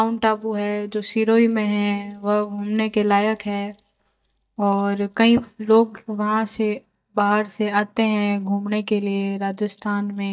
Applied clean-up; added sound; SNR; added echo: neural mask model DeepFilterNet 3.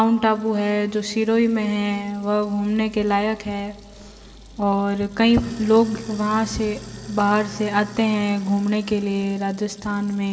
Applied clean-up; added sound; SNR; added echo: none; Sink (filling or washing); 20 dB; reverberation time 0.6 s.